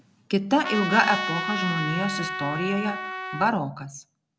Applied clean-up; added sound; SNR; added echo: none; Trumpet; 5 dB; none.